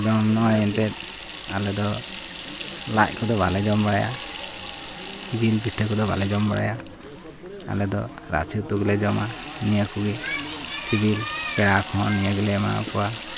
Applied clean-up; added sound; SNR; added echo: none; Sink (filling or washing) / Water tap, faucet; 11 dB; none.